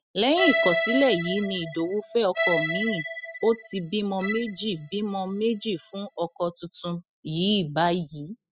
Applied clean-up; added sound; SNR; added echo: classical method spectral subtraction.